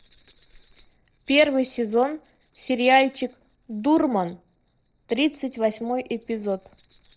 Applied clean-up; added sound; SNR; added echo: neural separator model SepFormer DNS4.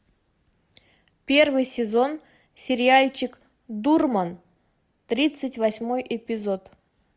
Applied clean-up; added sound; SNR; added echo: none; none; none; none.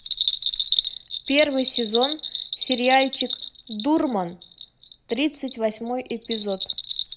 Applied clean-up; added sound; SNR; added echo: none; Bell; 4 dB; none.